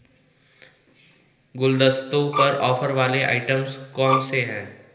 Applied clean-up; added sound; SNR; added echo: none; Bowed string instrument; 3 dB; reverberation time 1.4 s.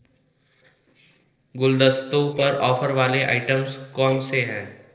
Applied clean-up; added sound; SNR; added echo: neural separator model SepFormer DNS4.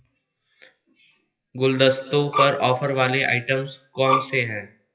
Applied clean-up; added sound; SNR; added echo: classical method WPE with log-MMSE.